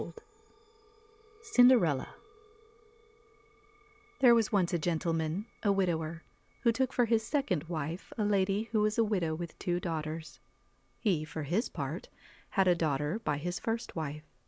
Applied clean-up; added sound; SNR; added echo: neural mask model Resemble Enhance denoiser.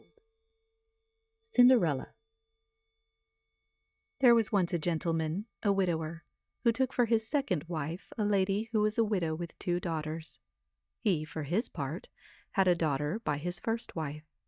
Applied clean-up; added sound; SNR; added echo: neural mask model DeepFilterNet 3.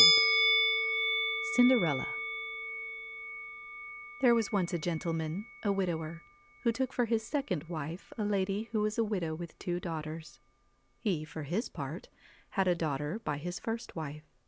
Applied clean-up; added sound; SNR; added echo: none; Musical instrument; 2 dB; none.